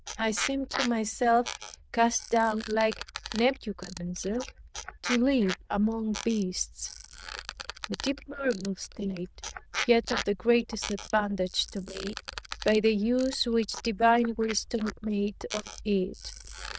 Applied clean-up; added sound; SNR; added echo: neural diffusion model UNIVERSE++.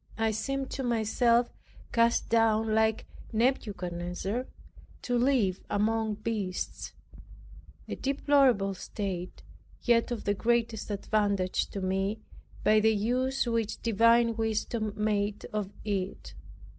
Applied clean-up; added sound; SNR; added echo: none; none; none; none.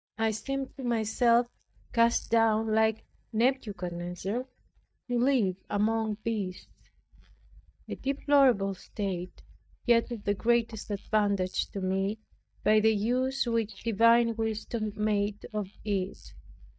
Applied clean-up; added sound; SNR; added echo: neural mask model DeepFilterNet 3.